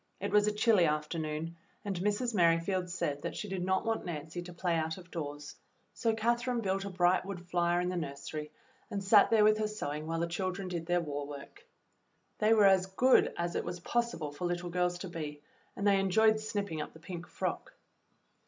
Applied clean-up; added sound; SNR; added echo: none; none; none; none.